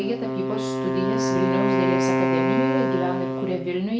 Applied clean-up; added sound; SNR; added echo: none; Wind instrument, woodwind instrument; -4 dB; reverberation time 0.4 s.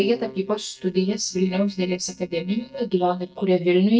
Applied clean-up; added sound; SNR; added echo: neural mask model DeepFilterNet 3.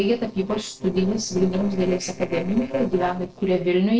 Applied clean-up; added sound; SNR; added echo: neural separator model SepFormer DNS4.